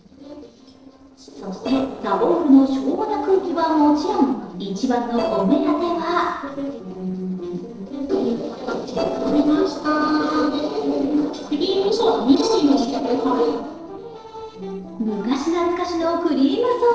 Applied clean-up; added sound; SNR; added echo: neural separator model SepFormer DNS4.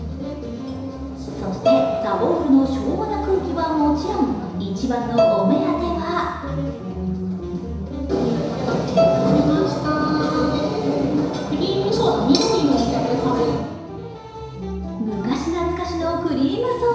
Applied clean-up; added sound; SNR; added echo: none; Bowed string instrument; 2 dB; reverberation time 1.0 s.